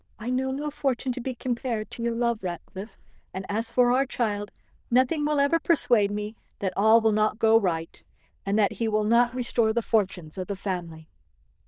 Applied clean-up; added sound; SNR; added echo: neural diffusion model UNIVERSE++.